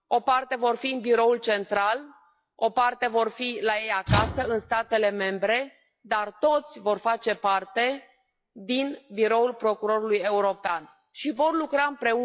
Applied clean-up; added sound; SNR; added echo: classical method log-MMSE.